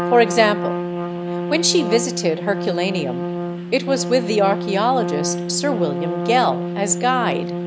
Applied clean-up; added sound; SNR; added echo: none; Trumpet; 4 dB; none.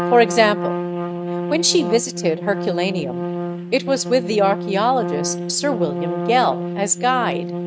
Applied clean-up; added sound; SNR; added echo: neural mask model RNNoise.